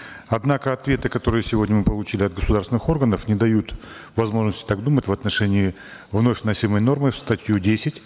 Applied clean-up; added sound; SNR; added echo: none; none; none; none.